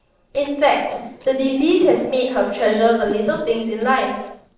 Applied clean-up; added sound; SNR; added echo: neural separator model SepFormer DNS4.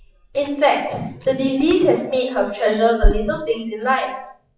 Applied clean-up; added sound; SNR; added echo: classical method WPE with log-MMSE.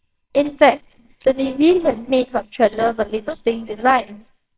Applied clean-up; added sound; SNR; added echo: neural separator model SepFormer WHAMR!.